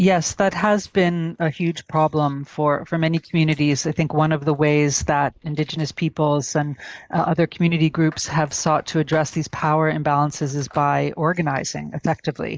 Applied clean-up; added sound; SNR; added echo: neural mask model Resemble Enhance denoiser.